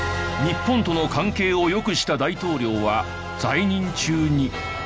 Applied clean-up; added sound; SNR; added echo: none; none; none; none.